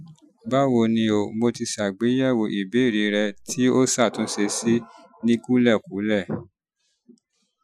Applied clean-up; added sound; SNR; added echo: classical method Wiener filter.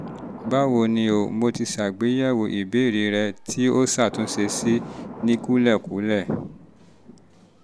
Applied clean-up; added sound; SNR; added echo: none; Thunder; 15 dB; none.